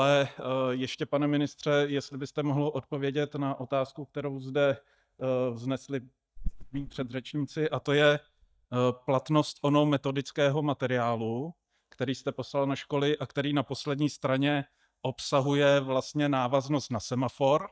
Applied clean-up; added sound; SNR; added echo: neural mask model DeepFilterNet 3.